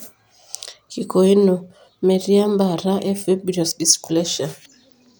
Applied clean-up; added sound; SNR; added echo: none; none; none; none.